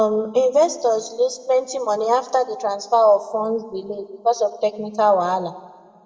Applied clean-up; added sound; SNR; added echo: none; none; none; reverberation time 1.3 s.